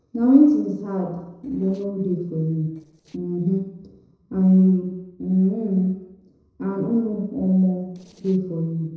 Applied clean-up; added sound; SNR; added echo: neural separator model SepFormer DNS4.